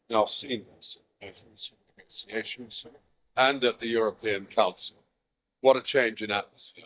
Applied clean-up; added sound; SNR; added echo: neural mask model DeepFilterNet 3.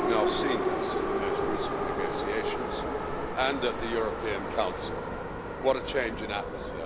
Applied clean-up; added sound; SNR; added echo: none; Subway, metro, underground; -2 dB; none.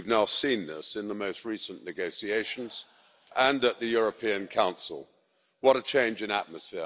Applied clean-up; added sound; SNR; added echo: none; none; none; none.